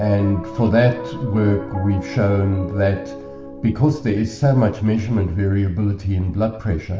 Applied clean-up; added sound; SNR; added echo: none; Piano; 15 dB; reverberation time 0.6 s.